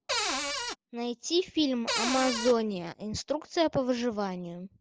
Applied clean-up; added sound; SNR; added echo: none; Cupboard open or close; 1 dB; none.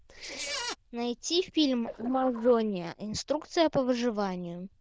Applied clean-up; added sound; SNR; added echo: neural diffusion model UNIVERSE++.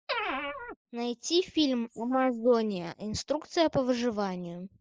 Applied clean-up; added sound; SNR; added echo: neural mask model Resemble Enhance denoiser.